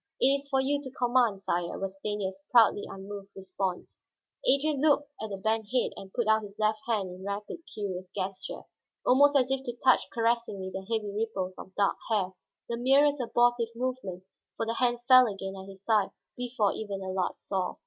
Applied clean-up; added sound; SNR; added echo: none; none; none; none.